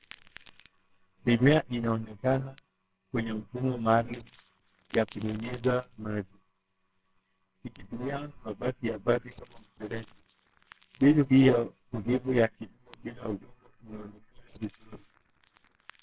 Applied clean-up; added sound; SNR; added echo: neural separator model SepFormer WHAMR!.